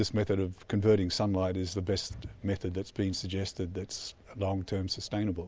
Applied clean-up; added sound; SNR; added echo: none; none; none; none.